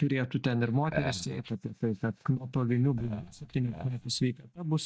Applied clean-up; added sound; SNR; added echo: neural mask model DeepFilterNet 3.